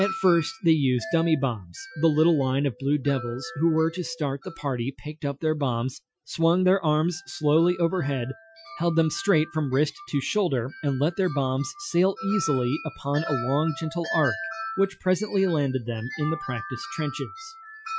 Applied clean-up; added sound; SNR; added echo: classical method Wiener filter.